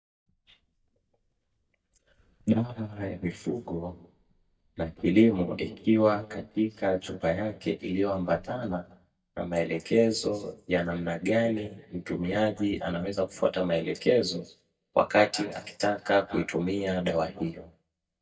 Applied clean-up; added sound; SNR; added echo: neural mask model DeepFilterNet 3.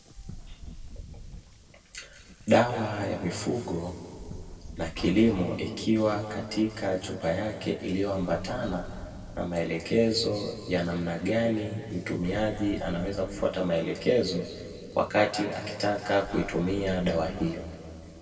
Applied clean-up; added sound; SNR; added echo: none; Wind; 16 dB; reverberation time 2.1 s.